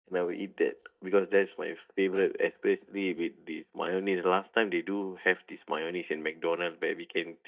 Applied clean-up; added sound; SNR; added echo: neural mask model DeepFilterNet 3.